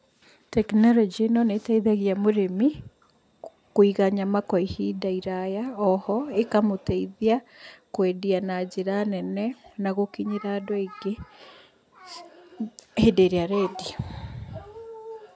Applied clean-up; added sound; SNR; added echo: none; none; none; none.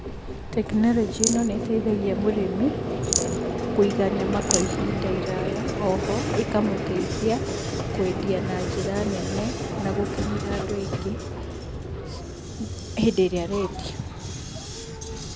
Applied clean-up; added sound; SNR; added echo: none; Rattle + Vehicle; 1 dB; none.